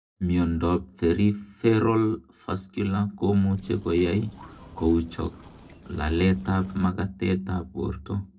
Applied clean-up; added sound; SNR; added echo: neural separator model SepFormer DNS4.